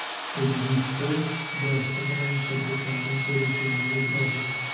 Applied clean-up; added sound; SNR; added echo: none; Sawing; 0 dB; reverberation time 1.2 s.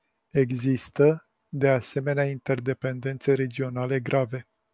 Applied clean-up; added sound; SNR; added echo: none; none; none; none.